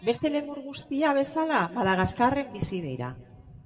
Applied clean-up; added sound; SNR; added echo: none; none; none; reverberation time 1.4 s.